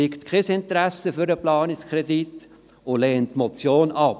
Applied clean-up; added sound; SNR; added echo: none; none; none; none.